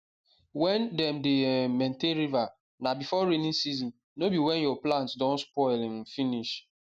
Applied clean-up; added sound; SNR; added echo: none; none; none; none.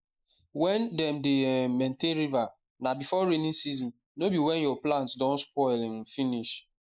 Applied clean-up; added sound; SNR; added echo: neural mask model Resemble Enhance denoiser.